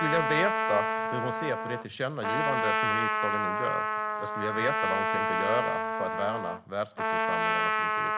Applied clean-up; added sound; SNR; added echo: none; Trumpet; -4 dB; none.